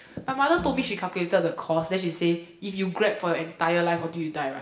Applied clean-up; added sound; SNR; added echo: none; Bowed string instrument; 15 dB; reverberation time 0.7 s.